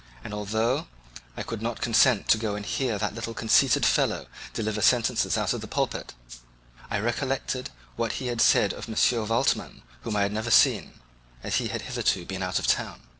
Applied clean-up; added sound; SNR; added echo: none; Rattle (instrument); 17 dB; none.